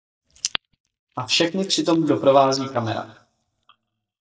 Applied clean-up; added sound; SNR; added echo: neural mask model DeepFilterNet 3.